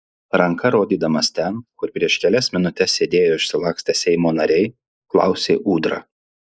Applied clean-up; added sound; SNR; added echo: neural mask model Resemble Enhance denoiser.